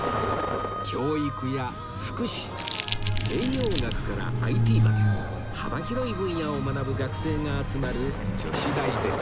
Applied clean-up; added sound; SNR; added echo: none; Truck + Crumpling, crinkling; -3 dB; none.